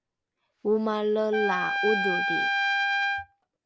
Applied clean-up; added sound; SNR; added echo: none; Trumpet; -1 dB; none.